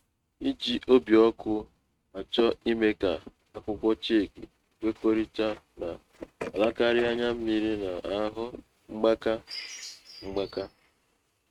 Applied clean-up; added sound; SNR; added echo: neural mask model RNNoise.